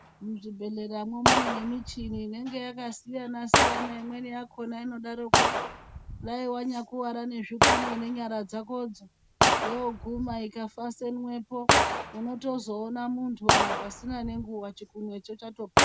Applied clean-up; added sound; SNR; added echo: none; Gunshot, gunfire; -5 dB; none.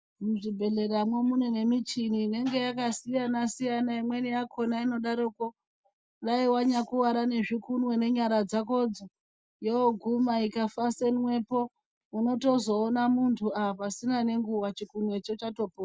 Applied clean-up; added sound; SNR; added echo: none; none; none; none.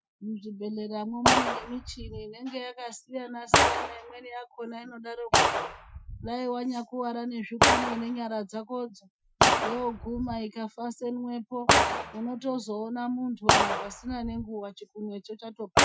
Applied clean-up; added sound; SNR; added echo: classical method Wiener filter.